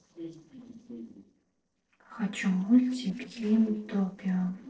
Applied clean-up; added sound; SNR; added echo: neural separator model SepFormer DNS4.